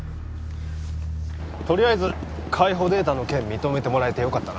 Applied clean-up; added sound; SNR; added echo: none; none; none; none.